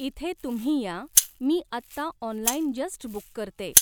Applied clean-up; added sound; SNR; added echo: none; Rattle (instrument); -2 dB; none.